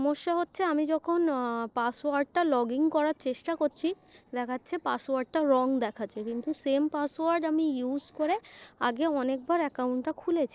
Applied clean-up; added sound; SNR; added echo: neural separator model SepFormer DNS4.